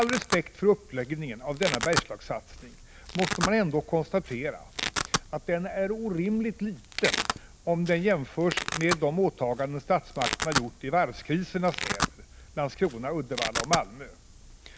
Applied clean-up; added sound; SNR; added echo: none; Domestic sounds, home sounds; 6 dB; none.